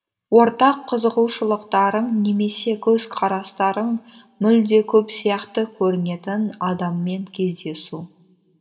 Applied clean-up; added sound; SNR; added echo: none; none; none; reverberation time 0.6 s.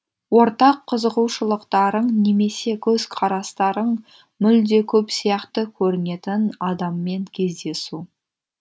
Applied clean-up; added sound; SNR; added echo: none; none; none; none.